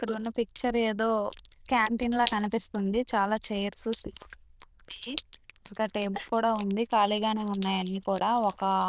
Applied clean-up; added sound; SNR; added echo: neural diffusion model UNIVERSE++.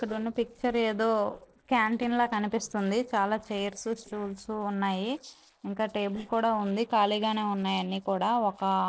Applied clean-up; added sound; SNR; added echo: neural separator model SepFormer DNS4.